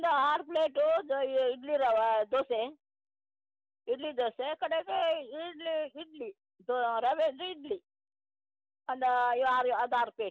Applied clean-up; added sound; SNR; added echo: none; none; none; none.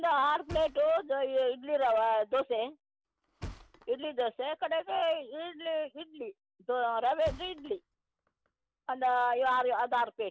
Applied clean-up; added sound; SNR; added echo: none; Thump, thud; 19 dB; none.